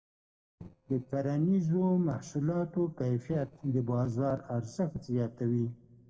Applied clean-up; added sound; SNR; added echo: neural separator model SepFormer DNS4.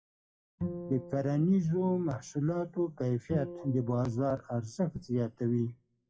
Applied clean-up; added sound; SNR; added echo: classical method WPE with log-MMSE.